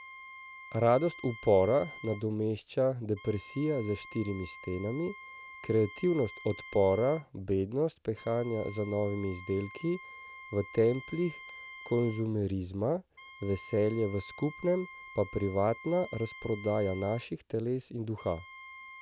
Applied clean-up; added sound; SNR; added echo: none; Wind instrument, woodwind instrument; 17 dB; none.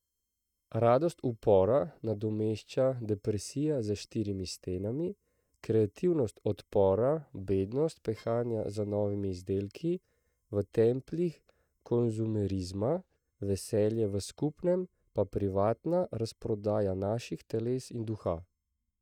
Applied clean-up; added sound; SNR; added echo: neural mask model DeepFilterNet 3.